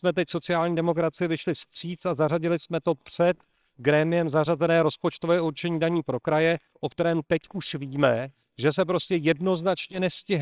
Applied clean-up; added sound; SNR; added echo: neural separator model SepFormer WHAMR!.